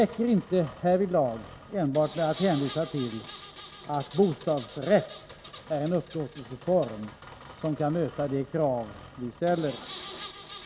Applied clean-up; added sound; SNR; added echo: none; Engine; 16 dB; none.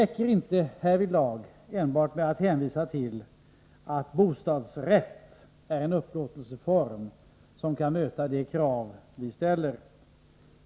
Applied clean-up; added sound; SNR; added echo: none; none; none; none.